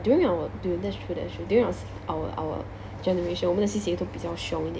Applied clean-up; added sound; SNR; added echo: none; none; none; none.